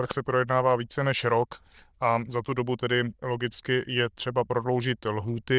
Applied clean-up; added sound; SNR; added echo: neural diffusion model UNIVERSE++.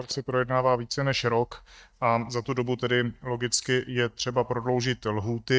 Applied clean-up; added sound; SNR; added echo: neural mask model DeepFilterNet 3.